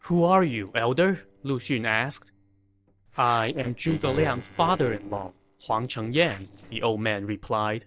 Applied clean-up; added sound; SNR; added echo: neural separator model SepFormer DNS4.